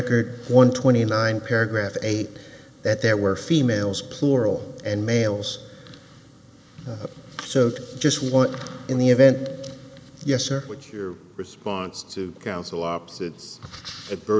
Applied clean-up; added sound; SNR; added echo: none; none; none; none.